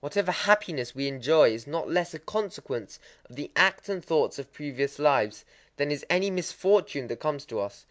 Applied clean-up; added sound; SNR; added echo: none; none; none; none.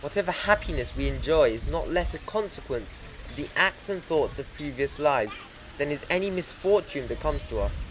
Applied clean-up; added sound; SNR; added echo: none; Wind; 9 dB; none.